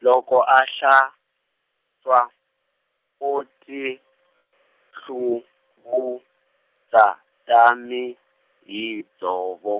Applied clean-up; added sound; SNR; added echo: none; none; none; none.